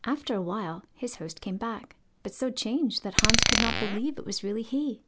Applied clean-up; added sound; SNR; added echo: none; Glass; -5 dB; none.